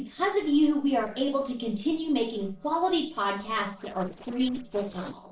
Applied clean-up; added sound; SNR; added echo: neural separator model SepFormer DNS4.